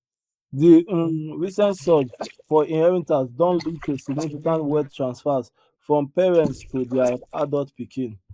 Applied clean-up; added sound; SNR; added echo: neural mask model Resemble Enhance denoiser.